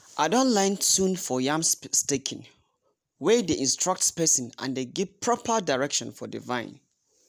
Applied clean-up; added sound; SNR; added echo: none; none; none; none.